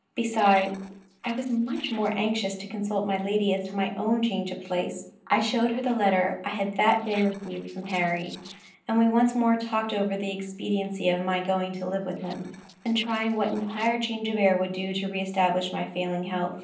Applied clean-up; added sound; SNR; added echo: neural separator model SepFormer DNS4.